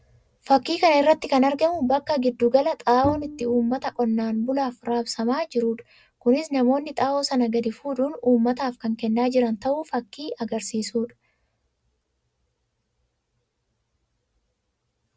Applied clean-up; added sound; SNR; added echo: none; Bowed string instrument; 8 dB; none.